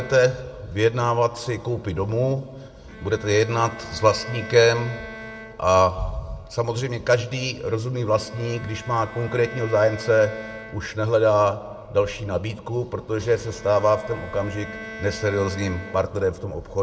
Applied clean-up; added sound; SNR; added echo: none; Bowed string instrument; 17 dB; reverberation time 0.7 s.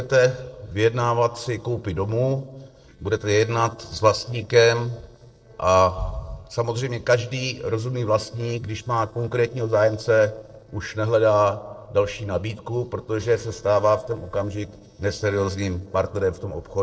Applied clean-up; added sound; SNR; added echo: neural separator model SepFormer DNS4.